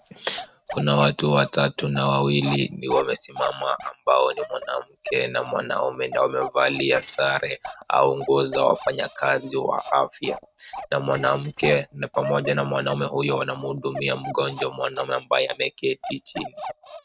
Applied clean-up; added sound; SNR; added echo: neural mask model RNNoise.